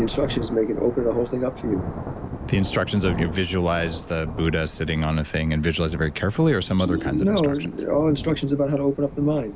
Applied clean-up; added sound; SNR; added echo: none; Thunder / Rain; 11 dB; none.